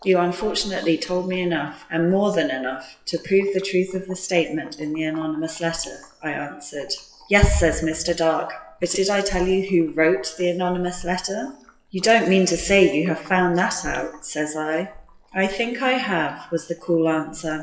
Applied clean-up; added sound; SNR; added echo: classical method WPE with log-MMSE.